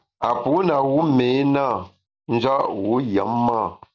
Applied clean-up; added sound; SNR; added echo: none; none; none; none.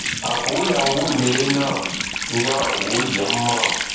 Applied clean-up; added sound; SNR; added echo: none; Water tap, faucet; 1 dB; reverberation time 0.7 s.